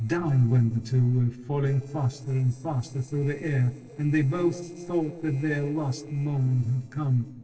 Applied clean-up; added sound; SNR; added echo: neural separator model SepFormer DNS4.